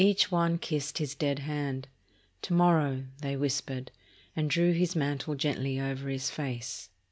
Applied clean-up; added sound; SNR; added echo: none; none; none; none.